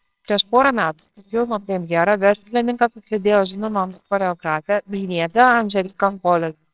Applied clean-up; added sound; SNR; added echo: neural separator model SepFormer WHAMR!.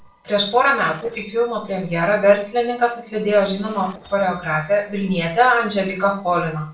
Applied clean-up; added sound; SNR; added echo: neural separator model SepFormer DNS4.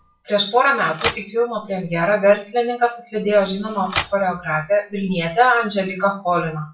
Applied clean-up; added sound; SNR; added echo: classical method WPE with log-MMSE.